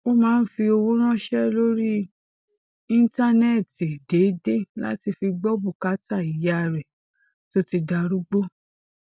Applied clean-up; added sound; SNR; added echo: none; none; none; none.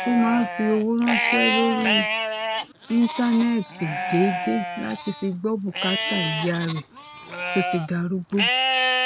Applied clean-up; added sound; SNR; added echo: none; Livestock, farm animals, working animals; 2 dB; none.